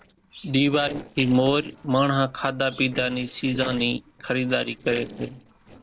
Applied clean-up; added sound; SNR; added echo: neural separator model SepFormer DNS4.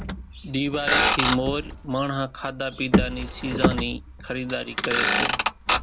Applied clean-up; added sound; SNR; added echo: none; Motor vehicle (road); -3 dB; none.